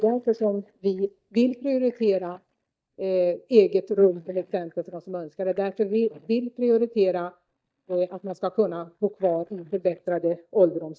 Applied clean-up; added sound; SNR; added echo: neural mask model DeepFilterNet 3.